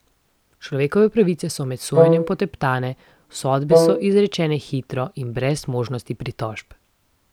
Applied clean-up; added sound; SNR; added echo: none; Wind instrument, woodwind instrument; -5 dB; none.